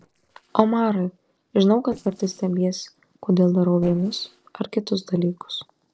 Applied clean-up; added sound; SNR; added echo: neural separator model SepFormer DNS4.